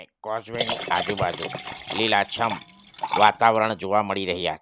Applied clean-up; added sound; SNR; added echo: none; Liquid; 7 dB; none.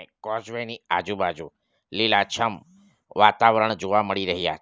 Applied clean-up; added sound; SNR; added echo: none; none; none; none.